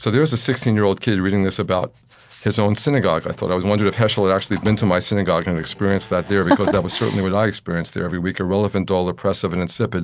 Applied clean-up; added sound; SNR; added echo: none; Slam; 20 dB; none.